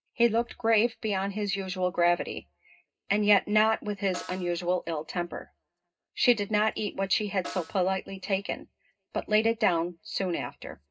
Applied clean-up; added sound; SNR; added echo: none; Snare drum; 18 dB; reverberation time 0.2 s.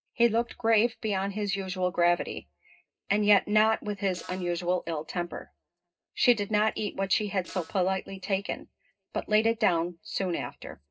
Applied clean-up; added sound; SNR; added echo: neural separator model SepFormer DNS4.